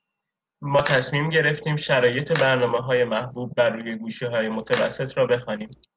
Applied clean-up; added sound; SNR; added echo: none; Splash, splatter; 14 dB; none.